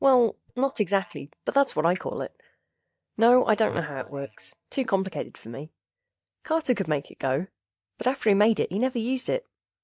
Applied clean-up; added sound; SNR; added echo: neural mask model DeepFilterNet 3.